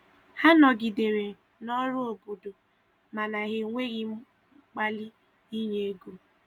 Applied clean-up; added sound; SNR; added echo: none; none; none; none.